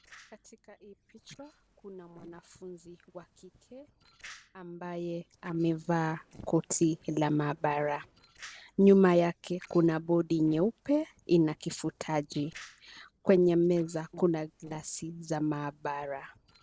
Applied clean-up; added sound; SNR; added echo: neural separator model SepFormer DNS4.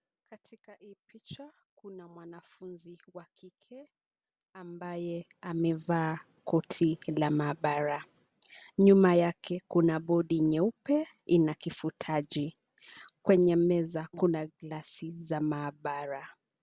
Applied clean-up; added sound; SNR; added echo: none; none; none; none.